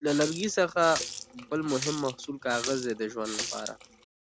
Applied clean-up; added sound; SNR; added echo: none; Water tap, faucet; 9 dB; none.